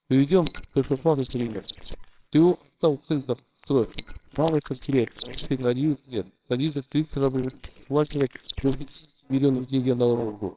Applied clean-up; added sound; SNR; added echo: neural separator model SepFormer WHAMR!.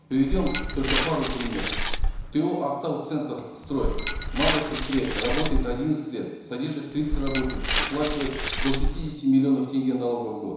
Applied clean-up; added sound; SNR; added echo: none; Glass; 0 dB; reverberation time 1.0 s.